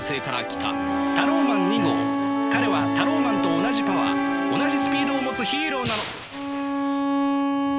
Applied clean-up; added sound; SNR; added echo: none; Bowed string instrument; -3 dB; none.